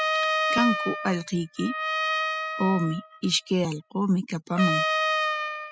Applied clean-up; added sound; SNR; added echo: classical method spectral subtraction.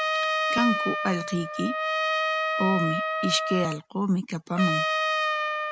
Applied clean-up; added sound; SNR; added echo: none; Trumpet; -1 dB; none.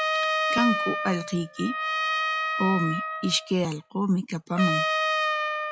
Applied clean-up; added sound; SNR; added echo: classical method log-MMSE.